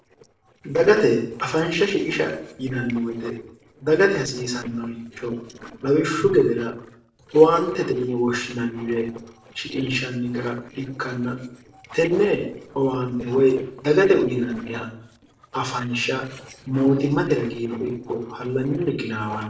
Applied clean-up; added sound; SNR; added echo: neural separator model SepFormer DNS4.